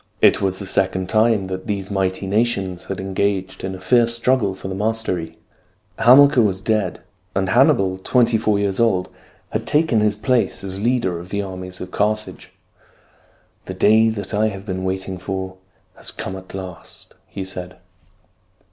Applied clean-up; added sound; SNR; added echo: none; none; none; none.